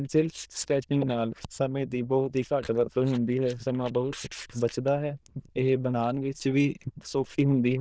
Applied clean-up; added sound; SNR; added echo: neural diffusion model UNIVERSE++.